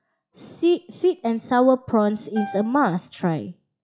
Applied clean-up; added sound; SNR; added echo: classical method log-MMSE.